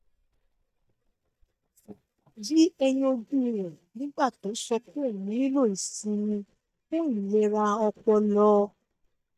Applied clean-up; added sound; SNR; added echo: neural mask model DeepFilterNet 3.